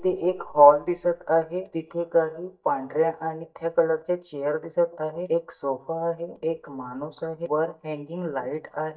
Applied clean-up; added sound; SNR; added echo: neural mask model DeepFilterNet 3.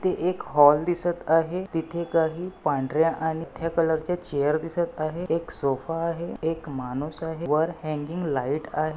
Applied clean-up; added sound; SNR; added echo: none; none; none; none.